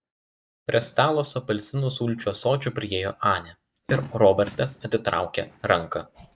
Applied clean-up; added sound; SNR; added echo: neural mask model DeepFilterNet 3.